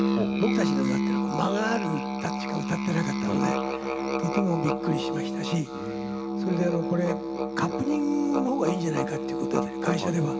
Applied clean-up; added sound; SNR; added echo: none; Musical instrument; -1 dB; none.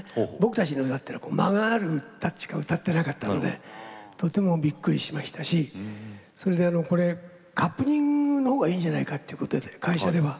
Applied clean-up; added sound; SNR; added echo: none; none; none; none.